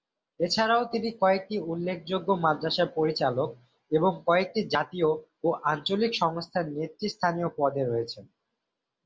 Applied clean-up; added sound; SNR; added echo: none; none; none; none.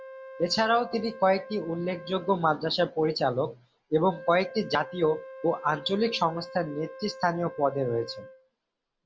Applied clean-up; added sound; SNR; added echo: none; Wind instrument, woodwind instrument; 17 dB; none.